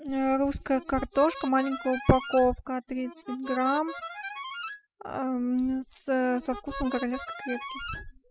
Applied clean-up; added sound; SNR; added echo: classical method spectral subtraction.